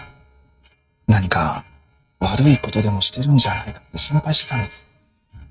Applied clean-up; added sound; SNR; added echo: neural mask model RNNoise.